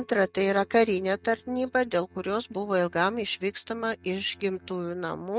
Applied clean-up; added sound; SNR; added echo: neural mask model RNNoise.